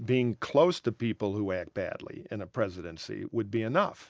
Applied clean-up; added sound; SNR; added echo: none; none; none; none.